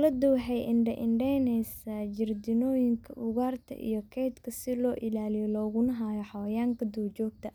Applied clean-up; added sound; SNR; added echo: none; none; none; none.